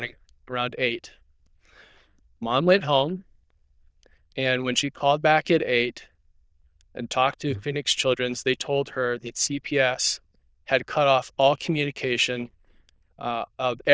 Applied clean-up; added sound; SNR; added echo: neural diffusion model UNIVERSE++.